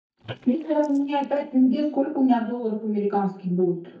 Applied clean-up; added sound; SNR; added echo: neural mask model DeepFilterNet 3.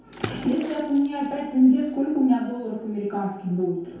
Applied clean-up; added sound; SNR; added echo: none; Water / Splash, splatter; 17 dB; reverberation time 0.8 s.